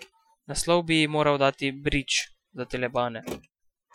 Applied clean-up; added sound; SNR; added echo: classical method Wiener filter.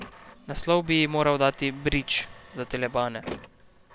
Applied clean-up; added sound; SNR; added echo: none; Printer; 18 dB; none.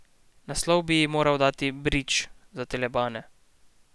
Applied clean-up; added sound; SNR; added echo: none; none; none; none.